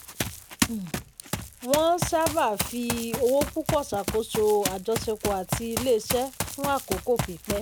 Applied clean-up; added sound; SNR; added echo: none; Run; 5 dB; none.